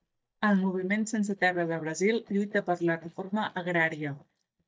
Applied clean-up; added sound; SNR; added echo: neural mask model DeepFilterNet 3.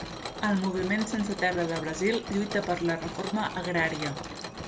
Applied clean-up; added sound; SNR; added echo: none; Mechanisms; 8 dB; none.